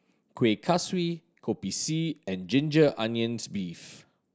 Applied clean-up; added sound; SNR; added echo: none; none; none; none.